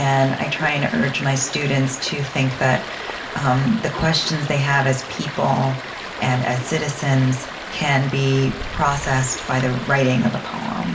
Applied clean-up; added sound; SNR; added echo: none; Stream; 11 dB; reverberation time 0.2 s.